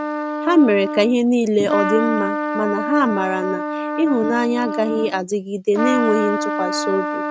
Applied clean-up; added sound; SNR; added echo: neural mask model RNNoise.